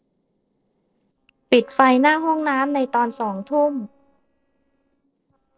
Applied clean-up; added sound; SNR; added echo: neural separator model SepFormer DNS4.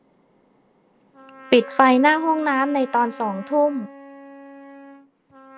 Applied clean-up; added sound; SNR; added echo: none; Wind instrument, woodwind instrument + Trumpet; 19 dB; none.